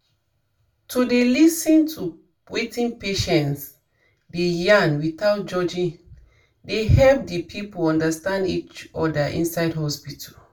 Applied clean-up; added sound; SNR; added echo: none; none; none; reverberation time 0.2 s.